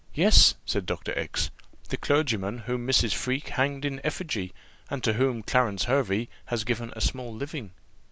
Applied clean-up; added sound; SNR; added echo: none; none; none; none.